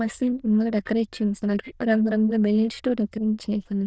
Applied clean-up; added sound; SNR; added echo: neural diffusion model UNIVERSE++.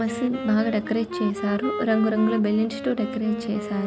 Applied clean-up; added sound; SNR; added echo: none; Wind instrument, woodwind instrument; 8 dB; none.